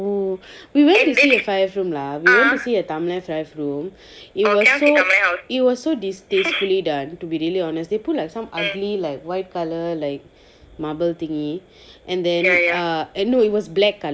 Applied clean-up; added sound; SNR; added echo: none; none; none; none.